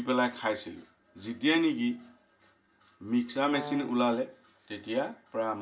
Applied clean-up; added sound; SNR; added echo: none; Brass instrument; 12 dB; reverberation time 0.1 s.